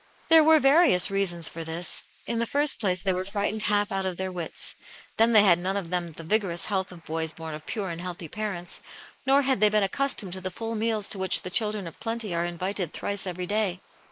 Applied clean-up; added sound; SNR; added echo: neural mask model Resemble Enhance denoiser.